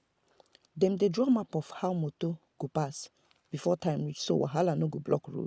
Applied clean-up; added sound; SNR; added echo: none; none; none; none.